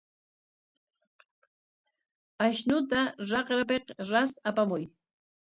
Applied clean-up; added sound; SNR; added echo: none; none; none; none.